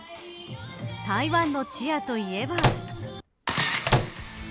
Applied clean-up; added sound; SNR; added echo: none; Microwave oven; -3 dB; none.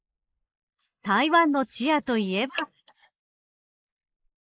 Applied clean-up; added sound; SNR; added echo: neural mask model Resemble Enhance denoiser.